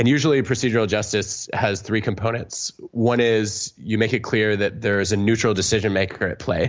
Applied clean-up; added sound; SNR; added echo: none; none; none; none.